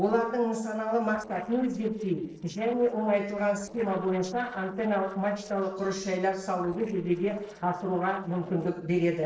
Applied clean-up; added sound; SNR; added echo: neural separator model SepFormer DNS4.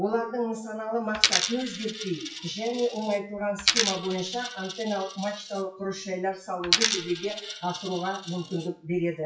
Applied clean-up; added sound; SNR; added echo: classical method WPE with log-MMSE.